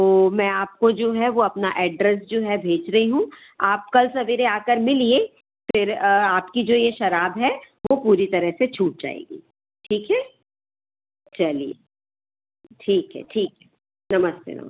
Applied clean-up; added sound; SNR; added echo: none; none; none; none.